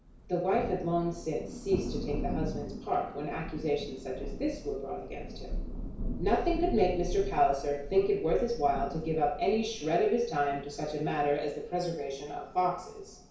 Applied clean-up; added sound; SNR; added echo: none; Thunder; 8 dB; reverberation time 0.6 s.